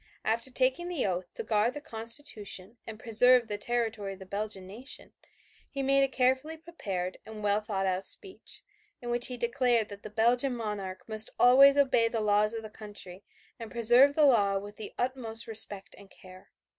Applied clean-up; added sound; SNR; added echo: none; none; none; none.